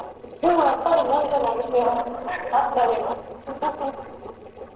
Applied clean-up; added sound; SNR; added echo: neural separator model SepFormer DNS4.